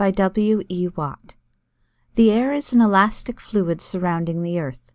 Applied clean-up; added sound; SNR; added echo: none; none; none; none.